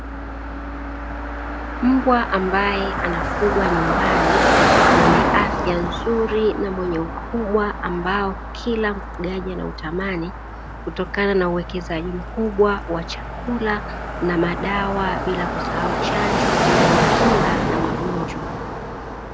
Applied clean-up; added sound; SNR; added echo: none; Car passing by; -1 dB; none.